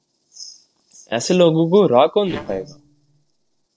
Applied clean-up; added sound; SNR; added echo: neural separator model SepFormer DNS4.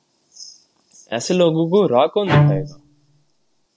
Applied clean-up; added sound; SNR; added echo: none; Bowed string instrument; -1 dB; none.